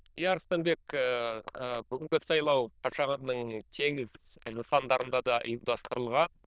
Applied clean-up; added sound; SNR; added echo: neural diffusion model UNIVERSE++.